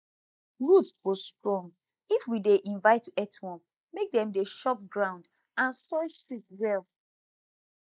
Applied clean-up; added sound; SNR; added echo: neural mask model Resemble Enhance denoiser.